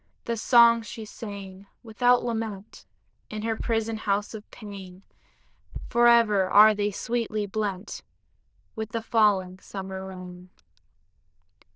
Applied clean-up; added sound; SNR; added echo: neural diffusion model UNIVERSE++.